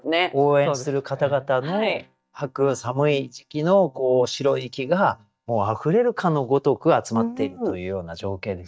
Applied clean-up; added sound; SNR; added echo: neural mask model DeepFilterNet 3.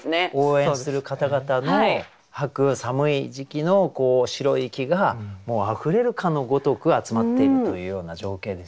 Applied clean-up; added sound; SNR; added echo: none; none; none; none.